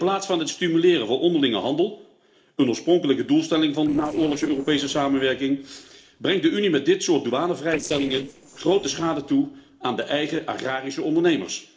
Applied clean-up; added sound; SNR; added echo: neural separator model SepFormer DNS4.